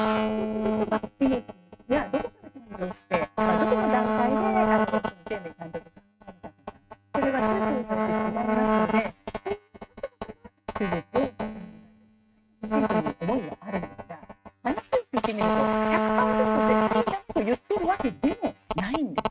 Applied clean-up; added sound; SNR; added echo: neural mask model RNNoise.